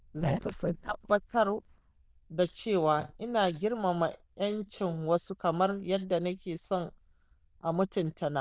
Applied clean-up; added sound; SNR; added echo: neural diffusion model UNIVERSE++.